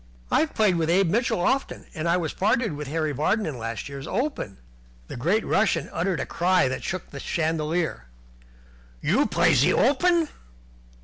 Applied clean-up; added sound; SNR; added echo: none; none; none; none.